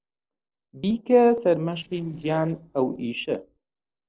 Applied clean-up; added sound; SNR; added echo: neural separator model SepFormer DNS4.